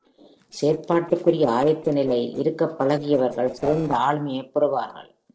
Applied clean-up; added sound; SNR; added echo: neural separator model SepFormer DNS4.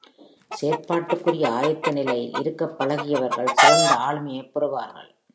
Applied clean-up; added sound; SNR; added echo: none; Chicken, rooster; -2 dB; none.